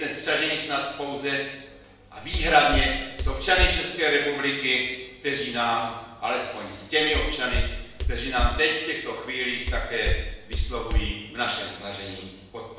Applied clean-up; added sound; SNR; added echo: none; Walk, footsteps; 0 dB; reverberation time 0.8 s.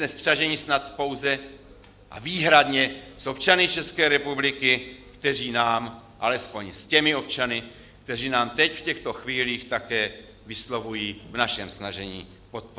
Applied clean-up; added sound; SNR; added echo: none; none; none; none.